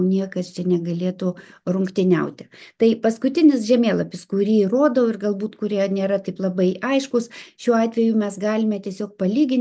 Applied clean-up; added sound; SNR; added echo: none; none; none; none.